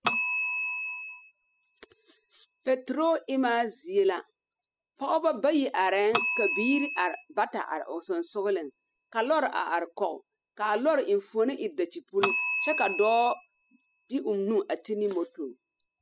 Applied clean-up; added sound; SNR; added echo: classical method spectral subtraction.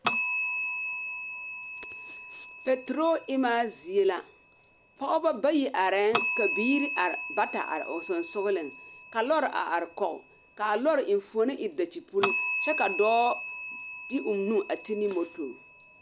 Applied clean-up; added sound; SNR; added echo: none; Bell; 1 dB; none.